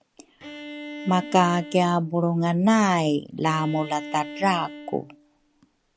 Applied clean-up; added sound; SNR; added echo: none; Bowed string instrument; 15 dB; none.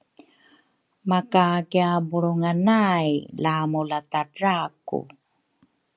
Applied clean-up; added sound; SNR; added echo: none; none; none; none.